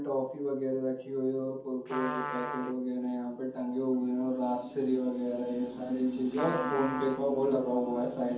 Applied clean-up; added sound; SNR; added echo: none; Trumpet; 10 dB; reverberation time 0.5 s.